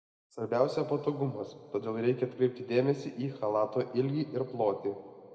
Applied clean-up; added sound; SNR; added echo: none; none; none; reverberation time 1.8 s.